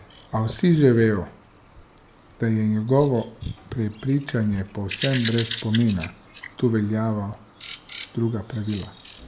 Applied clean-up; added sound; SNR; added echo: none; Bird vocalization, bird call, bird song; 15 dB; none.